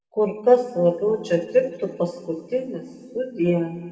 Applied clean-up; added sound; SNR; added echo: none; none; none; reverberation time 2.4 s.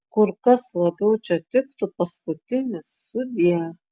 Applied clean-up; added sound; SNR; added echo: none; none; none; none.